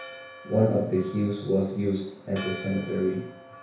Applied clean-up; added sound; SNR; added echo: none; Church bell; 16 dB; reverberation time 0.6 s.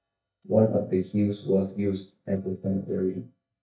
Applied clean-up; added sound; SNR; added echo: neural mask model DeepFilterNet 3.